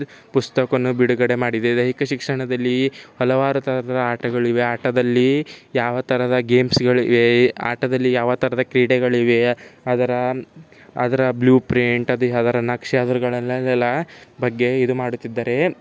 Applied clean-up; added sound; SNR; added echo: none; none; none; none.